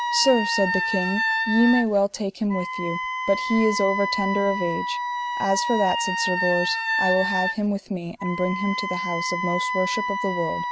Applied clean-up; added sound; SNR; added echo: none; Wind instrument, woodwind instrument; 2 dB; none.